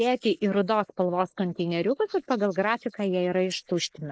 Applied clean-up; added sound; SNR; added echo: neural mask model Resemble Enhance denoiser.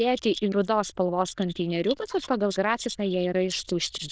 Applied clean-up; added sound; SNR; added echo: neural diffusion model UNIVERSE++.